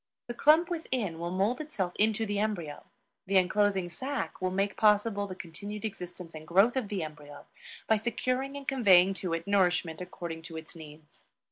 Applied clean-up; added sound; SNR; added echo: none; none; none; none.